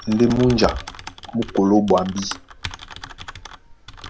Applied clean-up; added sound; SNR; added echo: none; Typing; 13 dB; none.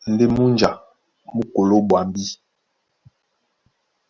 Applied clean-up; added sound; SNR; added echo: none; none; none; none.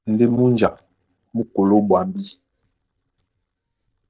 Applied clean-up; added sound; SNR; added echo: neural mask model DeepFilterNet 3.